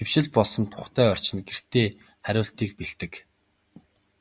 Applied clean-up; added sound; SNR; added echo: none; none; none; none.